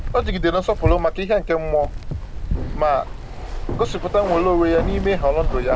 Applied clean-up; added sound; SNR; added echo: none; Keys jangling; 4 dB; none.